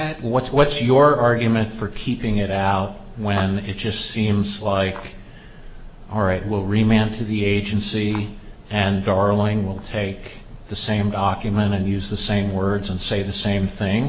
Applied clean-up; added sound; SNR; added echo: none; none; none; none.